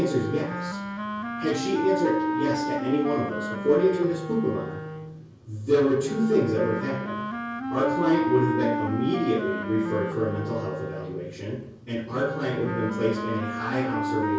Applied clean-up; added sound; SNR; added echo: none; Wind instrument, woodwind instrument; 5 dB; reverberation time 0.6 s.